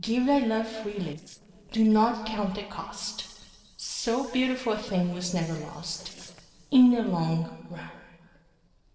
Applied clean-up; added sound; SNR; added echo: neural separator model SepFormer DNS4.